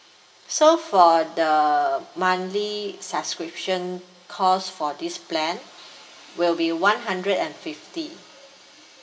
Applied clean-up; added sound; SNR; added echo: none; none; none; reverberation time 2.3 s.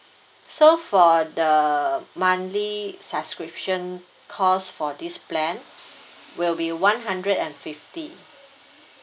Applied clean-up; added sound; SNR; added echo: none; none; none; none.